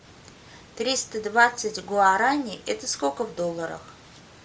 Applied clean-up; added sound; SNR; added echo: none; none; none; none.